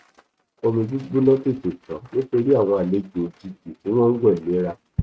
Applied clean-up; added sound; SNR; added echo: neural mask model RNNoise.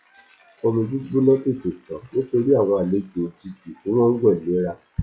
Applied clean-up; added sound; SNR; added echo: classical method log-MMSE.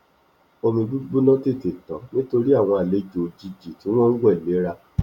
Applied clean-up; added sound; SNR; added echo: none; none; none; none.